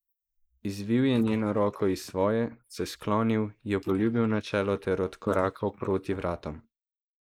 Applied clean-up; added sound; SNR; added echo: neural mask model Resemble Enhance denoiser.